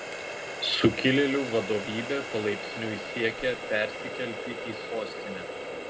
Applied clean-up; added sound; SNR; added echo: none; Water tap, faucet; 7 dB; reverberation time 0.2 s.